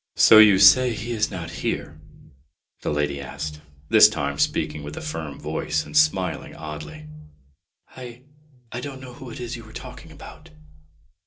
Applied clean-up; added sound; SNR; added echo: none; none; none; reverberation time 0.2 s.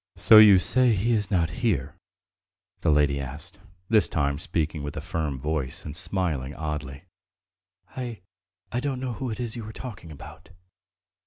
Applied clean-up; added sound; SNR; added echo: none; none; none; none.